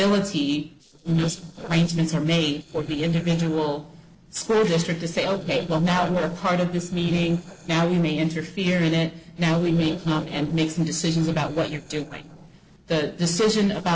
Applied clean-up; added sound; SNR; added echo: neural separator model SepFormer DNS4.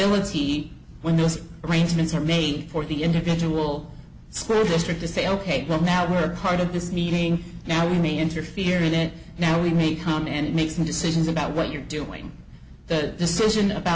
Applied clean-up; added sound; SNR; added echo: none; none; none; none.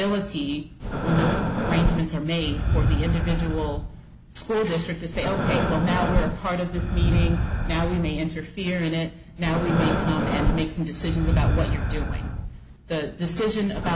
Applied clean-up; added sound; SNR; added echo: none; Breathing; -1 dB; none.